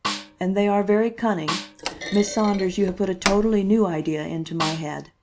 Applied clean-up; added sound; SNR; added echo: none; Thump, thud + Snare drum; 8 dB; none.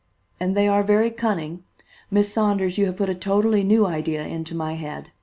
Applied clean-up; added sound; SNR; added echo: none; none; none; none.